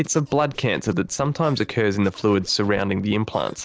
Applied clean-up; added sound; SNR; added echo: neural separator model SepFormer DNS4.